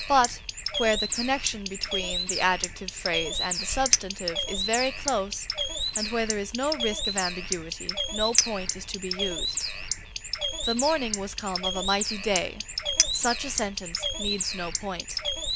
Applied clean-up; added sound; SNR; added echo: none; Chink, clink + Bird; 0 dB; none.